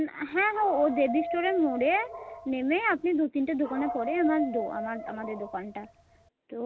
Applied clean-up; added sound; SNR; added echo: none; Dog; 9 dB; none.